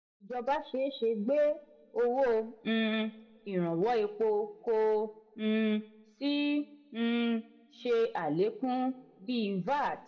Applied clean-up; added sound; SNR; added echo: none; none; none; reverberation time 1.4 s.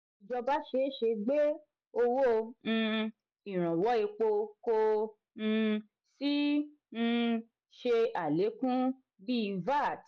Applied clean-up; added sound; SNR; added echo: none; none; none; none.